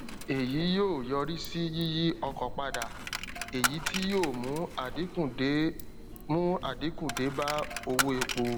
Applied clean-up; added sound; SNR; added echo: none; Coin (dropping); 6 dB; none.